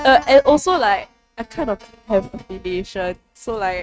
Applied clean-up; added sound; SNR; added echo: neural mask model RNNoise.